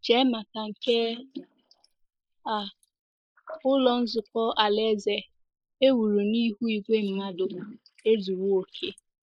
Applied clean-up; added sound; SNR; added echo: neural mask model Resemble Enhance denoiser.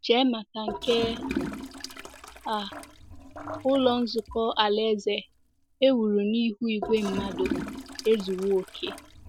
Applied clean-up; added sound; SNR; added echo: none; Toilet flush / Gurgling; 11 dB; none.